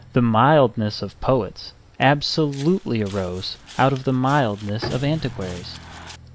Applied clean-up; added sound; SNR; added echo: none; Bowed string instrument + Walk, footsteps; 18 dB; none.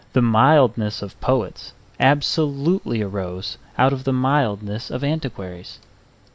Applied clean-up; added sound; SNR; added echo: none; none; none; none.